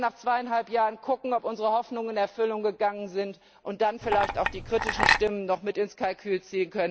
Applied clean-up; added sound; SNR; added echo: none; Chink, clink; -1 dB; none.